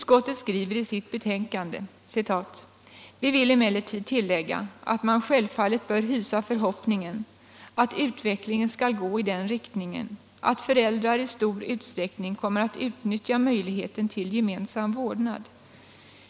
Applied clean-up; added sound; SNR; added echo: none; none; none; none.